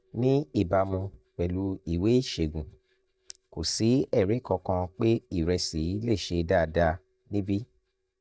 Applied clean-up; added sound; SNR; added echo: neural mask model DeepFilterNet 3.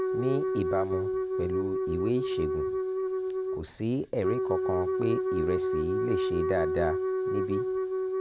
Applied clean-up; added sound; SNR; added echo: none; Wind instrument, woodwind instrument; -4 dB; none.